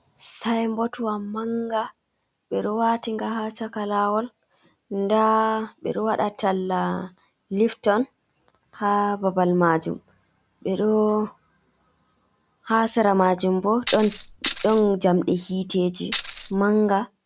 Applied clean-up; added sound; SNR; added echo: none; Tambourine; 4 dB; none.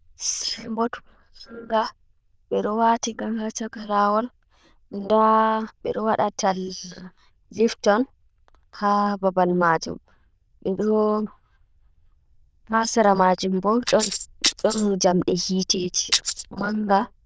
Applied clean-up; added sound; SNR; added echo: neural diffusion model UNIVERSE++.